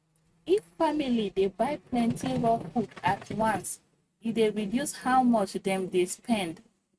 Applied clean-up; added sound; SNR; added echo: neural mask model RNNoise.